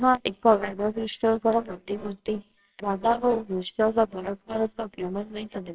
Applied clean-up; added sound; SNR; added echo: neural separator model SepFormer WHAMR!.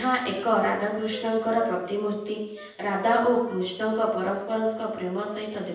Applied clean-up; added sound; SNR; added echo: none; Wind instrument, woodwind instrument; 18 dB; reverberation time 0.9 s.